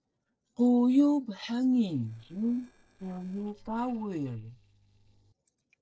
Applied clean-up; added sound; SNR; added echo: neural separator model SepFormer DNS4.